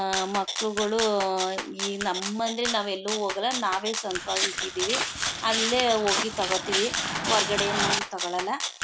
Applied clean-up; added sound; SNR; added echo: none; Walk, footsteps + Rattle (instrument); 2 dB; none.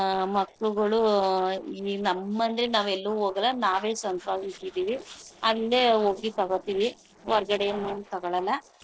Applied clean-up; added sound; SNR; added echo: neural separator model SepFormer DNS4.